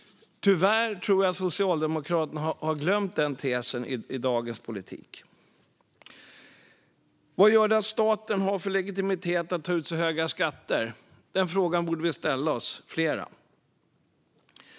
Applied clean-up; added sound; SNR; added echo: none; none; none; none.